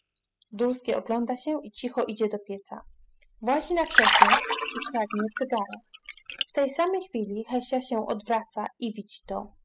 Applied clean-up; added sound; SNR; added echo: classical method spectral subtraction.